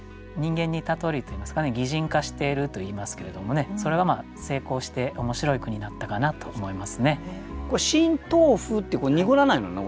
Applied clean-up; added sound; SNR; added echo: none; none; none; none.